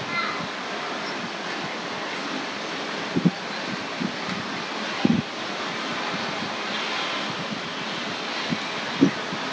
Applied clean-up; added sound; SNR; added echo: none; Livestock, farm animals, working animals; 20 dB; none.